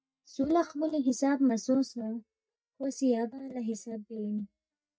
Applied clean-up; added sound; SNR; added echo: neural mask model DeepFilterNet 3.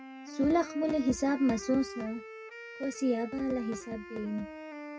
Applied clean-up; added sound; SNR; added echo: none; Wind instrument, woodwind instrument; 13 dB; reverberation time 0.4 s.